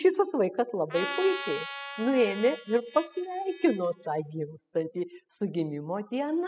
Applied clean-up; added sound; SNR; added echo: classical method spectral subtraction.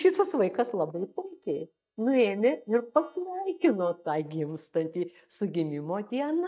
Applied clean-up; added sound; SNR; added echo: neural mask model DeepFilterNet 3.